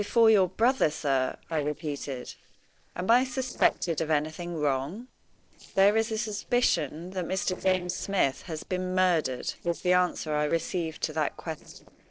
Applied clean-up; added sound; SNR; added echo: neural separator model SepFormer DNS4.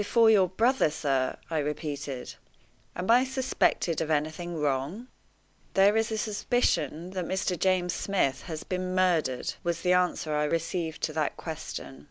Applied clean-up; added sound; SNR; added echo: none; none; none; none.